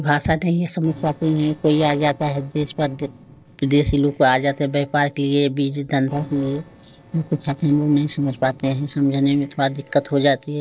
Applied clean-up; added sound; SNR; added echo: neural separator model SepFormer DNS4.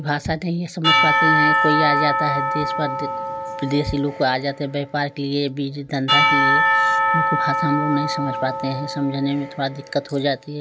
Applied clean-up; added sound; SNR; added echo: none; Church bell / Percussion; -2 dB; none.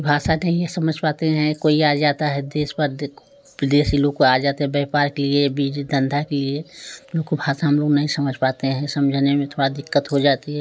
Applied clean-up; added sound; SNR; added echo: none; none; none; none.